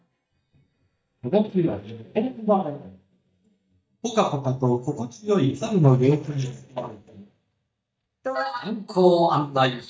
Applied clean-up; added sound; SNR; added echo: neural mask model DeepFilterNet 3.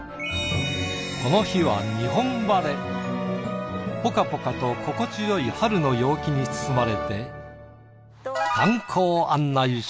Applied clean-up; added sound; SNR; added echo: none; none; none; none.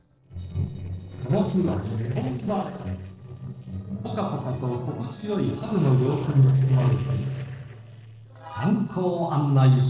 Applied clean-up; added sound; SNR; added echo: neural separator model SepFormer DNS4.